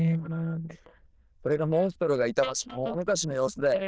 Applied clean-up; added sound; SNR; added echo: neural diffusion model UNIVERSE++.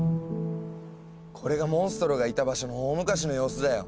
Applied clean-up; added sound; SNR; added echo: none; none; none; none.